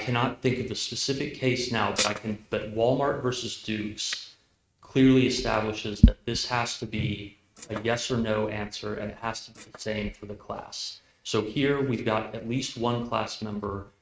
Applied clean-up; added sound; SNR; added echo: neural mask model RNNoise.